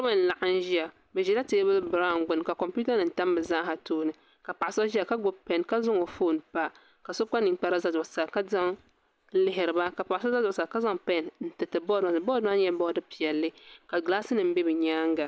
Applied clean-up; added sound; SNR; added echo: none; none; none; none.